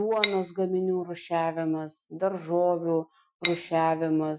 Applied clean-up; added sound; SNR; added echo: classical method Wiener filter.